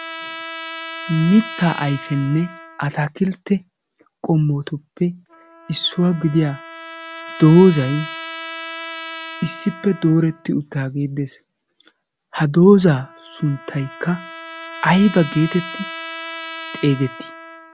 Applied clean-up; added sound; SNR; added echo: none; Trumpet; 15 dB; none.